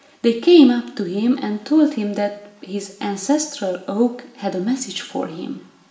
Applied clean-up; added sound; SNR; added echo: none; none; none; reverberation time 0.7 s.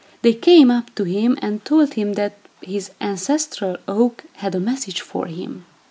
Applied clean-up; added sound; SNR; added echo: none; none; none; none.